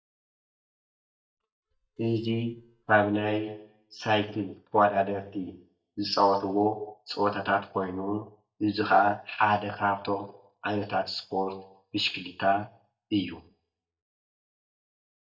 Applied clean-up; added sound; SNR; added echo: neural mask model DeepFilterNet 3.